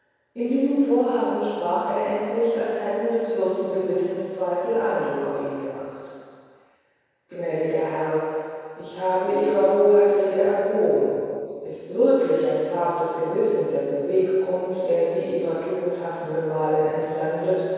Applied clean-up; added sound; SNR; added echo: none; none; none; reverberation time 2.2 s.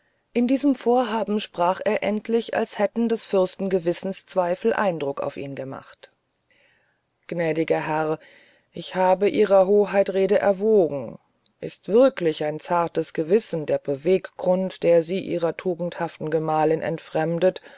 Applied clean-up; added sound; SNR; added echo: none; none; none; none.